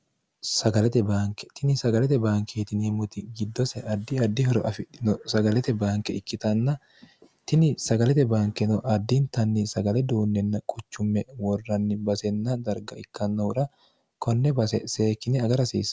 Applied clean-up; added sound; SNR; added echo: none; none; none; none.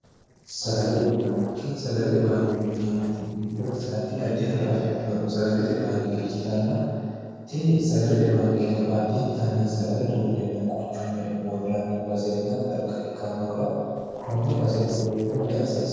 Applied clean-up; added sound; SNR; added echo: neural separator model SepFormer DNS4.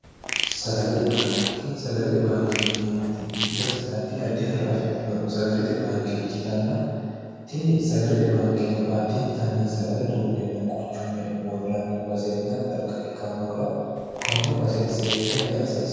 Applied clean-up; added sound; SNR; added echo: none; Fart; 5 dB; reverberation time 2.2 s.